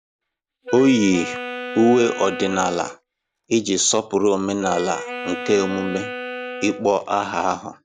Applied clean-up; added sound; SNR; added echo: none; Wind instrument, woodwind instrument; 11 dB; none.